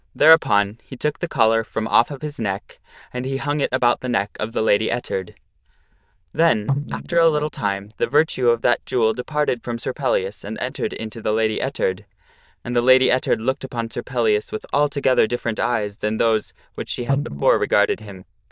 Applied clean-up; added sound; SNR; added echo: neural diffusion model UNIVERSE++.